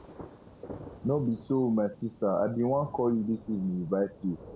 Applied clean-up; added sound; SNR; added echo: none; Thunder; 18 dB; none.